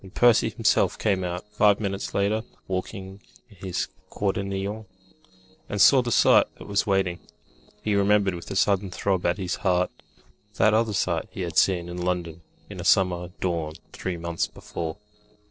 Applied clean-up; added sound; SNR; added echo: neural separator model SepFormer DNS4.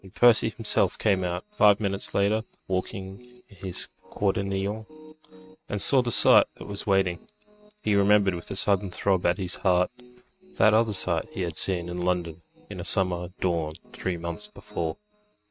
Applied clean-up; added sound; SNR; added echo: neural mask model RNNoise.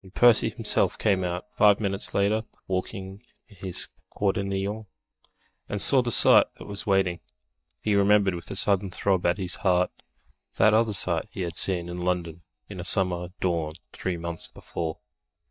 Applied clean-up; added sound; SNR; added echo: neural mask model DeepFilterNet 3.